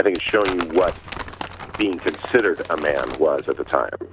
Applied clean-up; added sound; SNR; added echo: none; Crumpling, crinkling; 12 dB; none.